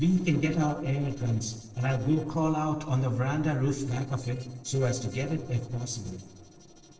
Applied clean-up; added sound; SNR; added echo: neural separator model SepFormer DNS4.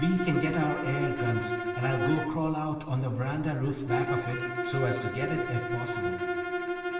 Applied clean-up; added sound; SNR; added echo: none; Bowed string instrument; 2 dB; reverberation time 1.3 s.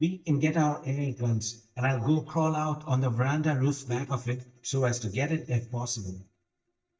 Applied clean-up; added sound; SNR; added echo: neural mask model DeepFilterNet 3.